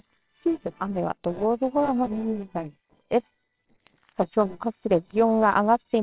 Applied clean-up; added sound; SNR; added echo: neural separator model SepFormer WHAMR!.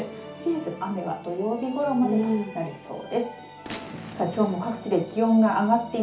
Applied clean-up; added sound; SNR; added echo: none; Gunshot, gunfire; 16 dB; reverberation time 0.4 s.